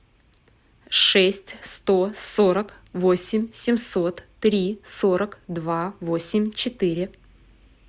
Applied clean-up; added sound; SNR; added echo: none; none; none; none.